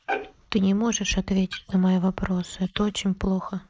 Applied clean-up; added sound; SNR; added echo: neural mask model Resemble Enhance denoiser.